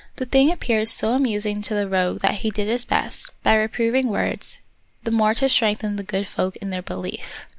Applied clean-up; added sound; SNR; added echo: none; none; none; none.